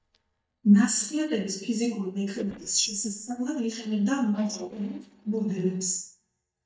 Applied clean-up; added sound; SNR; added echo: neural mask model DeepFilterNet 3.